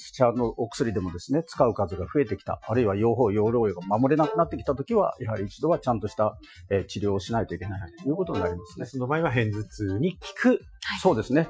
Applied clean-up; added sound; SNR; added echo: classical method Wiener filter.